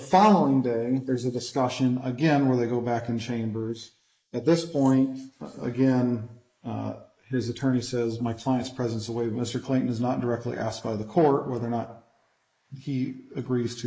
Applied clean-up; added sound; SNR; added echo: neural mask model Resemble Enhance denoiser.